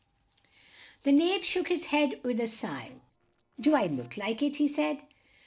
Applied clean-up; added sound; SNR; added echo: neural separator model SepFormer DNS4.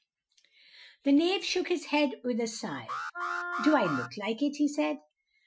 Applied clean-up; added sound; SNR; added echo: classical method Wiener filter.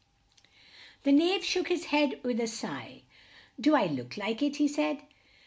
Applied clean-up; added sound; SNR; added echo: none; none; none; none.